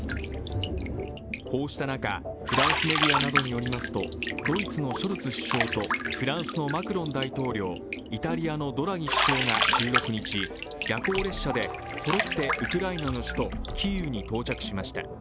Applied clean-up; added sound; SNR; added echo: none; Bathtub (filling or washing); 1 dB; none.